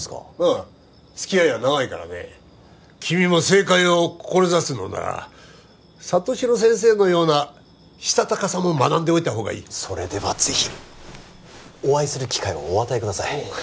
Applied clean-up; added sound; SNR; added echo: none; none; none; none.